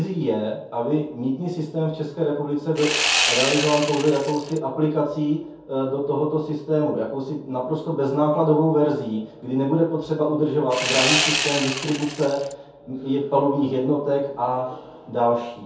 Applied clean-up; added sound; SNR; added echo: none; Sawing; 1 dB; reverberation time 0.6 s.